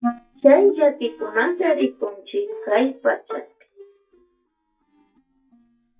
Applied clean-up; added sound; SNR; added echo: neural mask model DeepFilterNet 3.